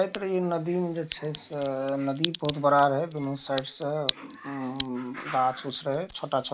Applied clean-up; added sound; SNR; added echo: none; Crack; 12 dB; none.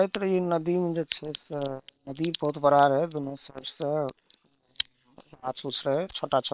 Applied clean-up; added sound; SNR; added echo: neural separator model SepFormer WHAM!.